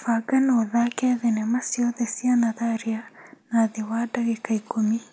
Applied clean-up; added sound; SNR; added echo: none; none; none; none.